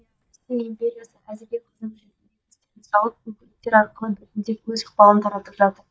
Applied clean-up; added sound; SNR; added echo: neural mask model DeepFilterNet 3.